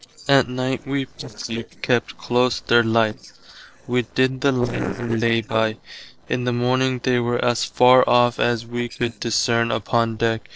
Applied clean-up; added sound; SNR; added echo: neural separator model SepFormer DNS4.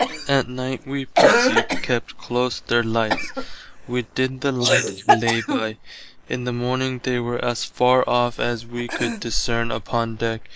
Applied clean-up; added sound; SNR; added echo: neural mask model Resemble Enhance denoiser.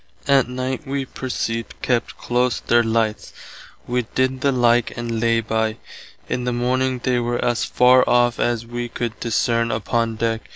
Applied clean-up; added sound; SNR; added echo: none; none; none; none.